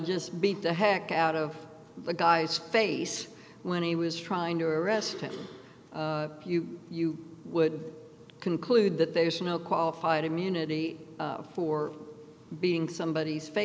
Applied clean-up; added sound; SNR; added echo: none; none; none; none.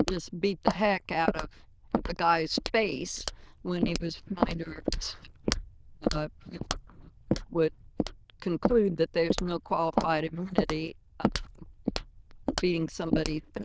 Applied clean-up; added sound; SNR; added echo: neural diffusion model UNIVERSE++.